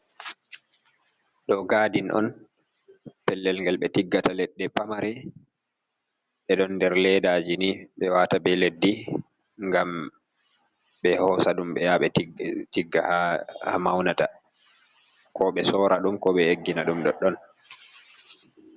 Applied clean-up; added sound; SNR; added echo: none; none; none; none.